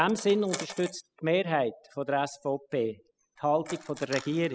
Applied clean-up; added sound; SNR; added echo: classical method spectral subtraction.